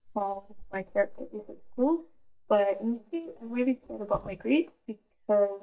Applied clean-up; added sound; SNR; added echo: neural mask model DeepFilterNet 3.